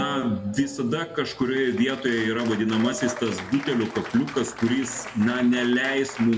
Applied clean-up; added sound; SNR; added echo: none; Applause; 13 dB; reverberation time 1.1 s.